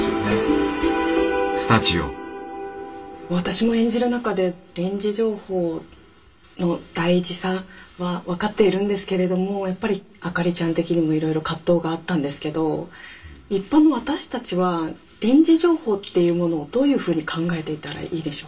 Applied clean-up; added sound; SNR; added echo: none; none; none; reverberation time 0.2 s.